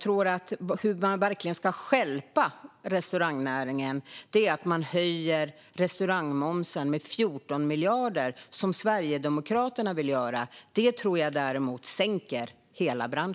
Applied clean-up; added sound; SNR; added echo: none; none; none; none.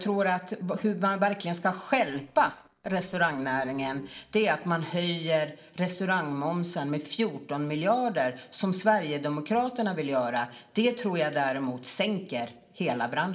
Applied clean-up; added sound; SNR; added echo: neural separator model SepFormer DNS4.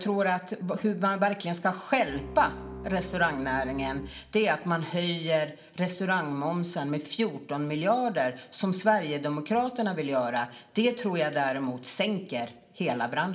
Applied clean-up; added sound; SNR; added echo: none; Bowed string instrument; 13 dB; reverberation time 0.6 s.